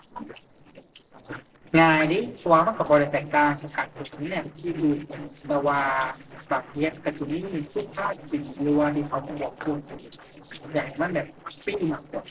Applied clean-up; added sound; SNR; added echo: neural separator model SepFormer DNS4.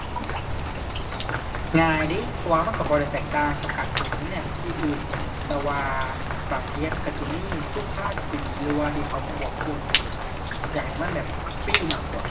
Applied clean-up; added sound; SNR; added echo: none; Rain; 0 dB; reverberation time 1.3 s.